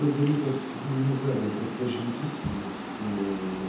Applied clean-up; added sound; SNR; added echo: none; Water; 8 dB; reverberation time 0.8 s.